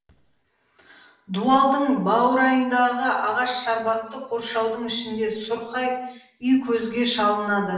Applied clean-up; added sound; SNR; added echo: none; none; none; reverberation time 0.7 s.